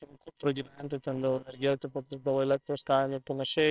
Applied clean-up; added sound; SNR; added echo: neural separator model SepFormer WHAMR!.